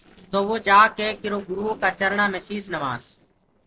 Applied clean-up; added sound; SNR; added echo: neural separator model SepFormer DNS4.